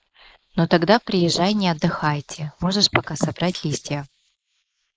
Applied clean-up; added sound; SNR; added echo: neural mask model Resemble Enhance denoiser.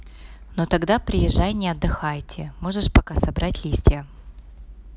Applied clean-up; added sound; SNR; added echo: none; none; none; none.